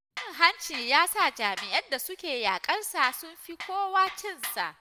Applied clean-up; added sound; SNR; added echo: none; Tools; 15 dB; none.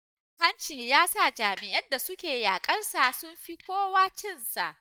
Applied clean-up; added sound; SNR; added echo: neural mask model DeepFilterNet 3.